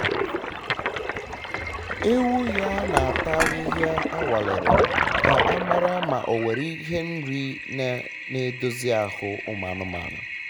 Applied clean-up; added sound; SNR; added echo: none; Toilet flush + Dishes, pots, and pans / Chink, clink; -1 dB; none.